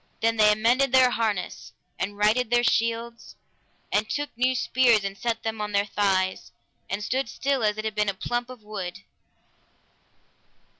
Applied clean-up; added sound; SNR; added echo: none; none; none; none.